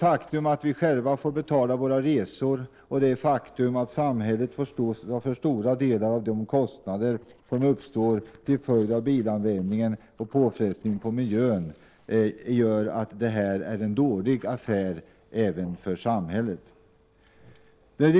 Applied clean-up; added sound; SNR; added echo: neural separator model SepFormer DNS4.